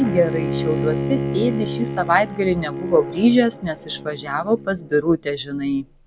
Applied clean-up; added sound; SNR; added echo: none; Bowed string instrument; 7 dB; none.